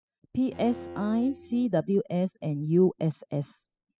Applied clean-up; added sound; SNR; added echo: classical method spectral subtraction.